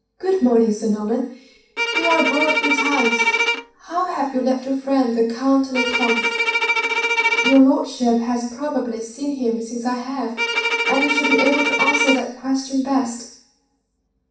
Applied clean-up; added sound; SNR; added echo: none; Bowed string instrument; 0 dB; reverberation time 0.6 s.